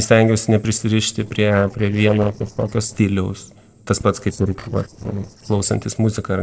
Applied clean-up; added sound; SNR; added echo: neural separator model SepFormer DNS4.